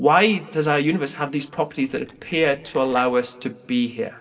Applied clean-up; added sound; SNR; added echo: neural separator model SepFormer DNS4.